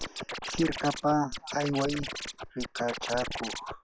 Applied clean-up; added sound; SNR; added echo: classical method log-MMSE.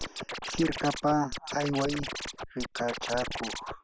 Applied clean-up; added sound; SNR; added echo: none; Scratching (performance technique); 6 dB; none.